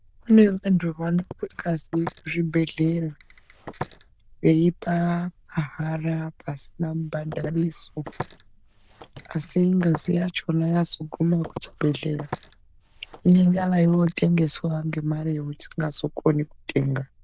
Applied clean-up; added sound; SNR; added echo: neural diffusion model UNIVERSE++.